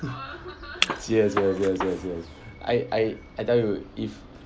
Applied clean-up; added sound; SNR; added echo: none; Gunshot, gunfire + Shatter; 7 dB; none.